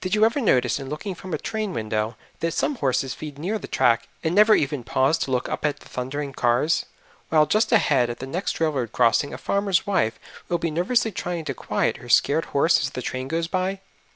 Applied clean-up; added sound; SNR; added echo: none; none; none; none.